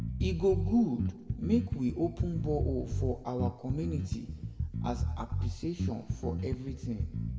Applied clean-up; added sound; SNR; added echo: none; Bass guitar; 1 dB; reverberation time 1.4 s.